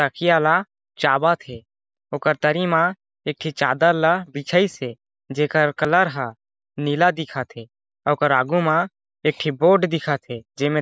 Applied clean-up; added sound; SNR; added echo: none; none; none; none.